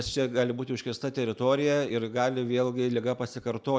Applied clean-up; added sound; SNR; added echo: none; none; none; none.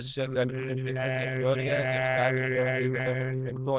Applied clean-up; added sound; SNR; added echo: neural diffusion model UNIVERSE++.